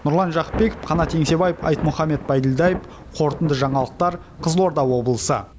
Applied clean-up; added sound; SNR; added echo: none; Thunder / Rain; 13 dB; none.